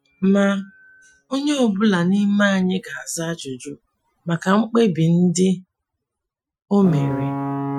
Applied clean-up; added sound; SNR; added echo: classical method Wiener filter.